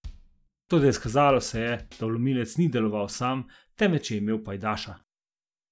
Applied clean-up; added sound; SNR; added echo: none; Bass drum / Snare drum / Drum kit; 18 dB; none.